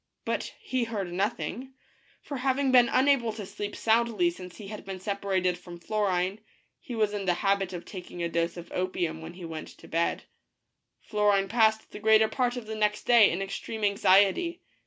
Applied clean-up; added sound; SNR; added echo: none; none; none; none.